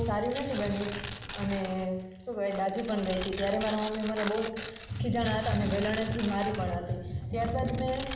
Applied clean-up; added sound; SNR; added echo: none; Tearing; 12 dB; reverberation time 1.0 s.